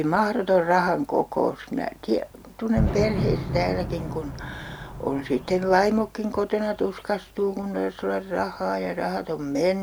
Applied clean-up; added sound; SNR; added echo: none; Fireworks; 5 dB; none.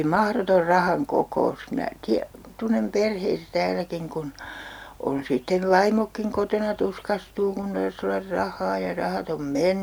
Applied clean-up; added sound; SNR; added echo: none; none; none; none.